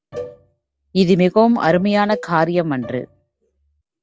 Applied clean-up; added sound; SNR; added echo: none; Cowbell + Bowed string instrument; 18 dB; none.